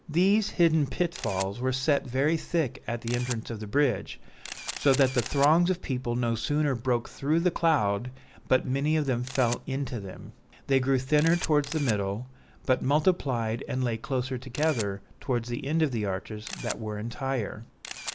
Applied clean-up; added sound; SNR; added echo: none; Camera; 17 dB; none.